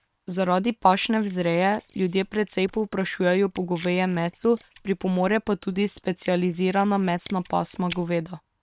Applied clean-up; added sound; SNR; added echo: neural separator model SepFormer WHAM!.